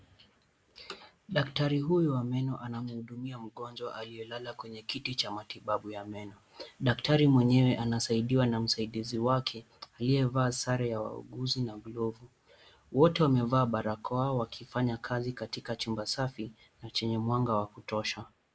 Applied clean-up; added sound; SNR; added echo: neural mask model Resemble Enhance denoiser.